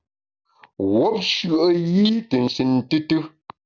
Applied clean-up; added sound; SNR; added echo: none; none; none; none.